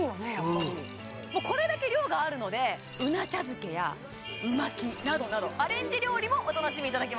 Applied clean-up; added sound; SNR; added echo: none; Rattle / Keys jangling; 10 dB; none.